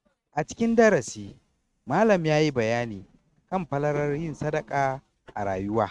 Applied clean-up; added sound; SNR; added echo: neural mask model RNNoise.